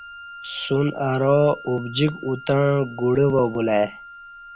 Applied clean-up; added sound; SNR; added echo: none; Wind instrument, woodwind instrument; 18 dB; none.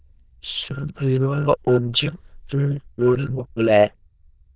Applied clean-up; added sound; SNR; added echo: neural diffusion model UNIVERSE++.